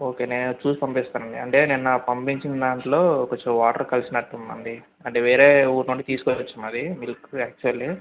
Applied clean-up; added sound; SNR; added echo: none; none; none; none.